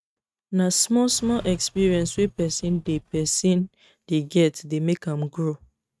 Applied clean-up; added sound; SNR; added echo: neural mask model RNNoise.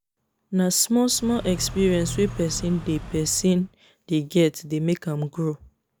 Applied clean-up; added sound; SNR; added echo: none; Car; 11 dB; none.